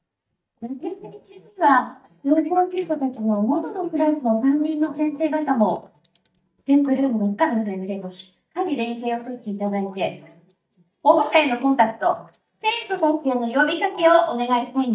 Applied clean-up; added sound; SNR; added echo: neural mask model DeepFilterNet 3.